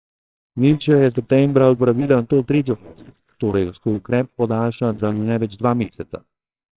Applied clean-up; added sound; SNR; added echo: neural separator model SepFormer WHAMR!.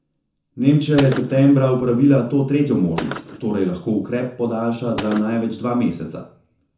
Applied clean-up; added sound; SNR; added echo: none; Gunshot, gunfire; 16 dB; reverberation time 0.7 s.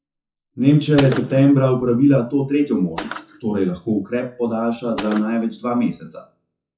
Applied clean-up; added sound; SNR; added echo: classical method WPE with log-MMSE.